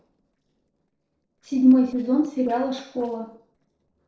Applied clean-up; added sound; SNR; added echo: neural separator model SepFormer DNS4.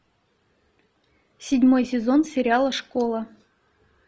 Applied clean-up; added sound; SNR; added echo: none; none; none; none.